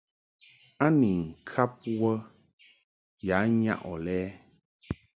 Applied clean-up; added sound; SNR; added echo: none; none; none; none.